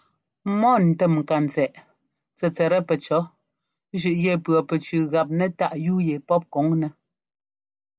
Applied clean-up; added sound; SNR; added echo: none; none; none; none.